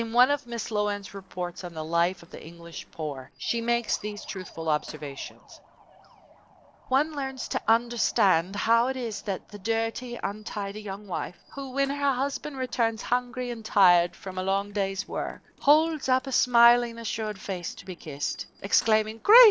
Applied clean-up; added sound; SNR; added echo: neural separator model SepFormer DNS4.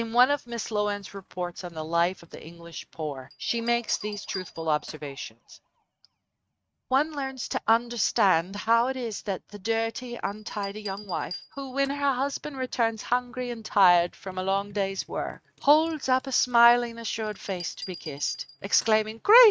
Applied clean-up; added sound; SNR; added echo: neural mask model RNNoise.